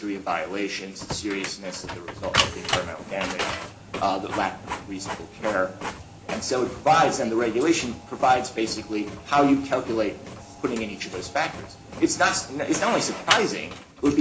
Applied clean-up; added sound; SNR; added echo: none; Printer; 8 dB; reverberation time 0.4 s.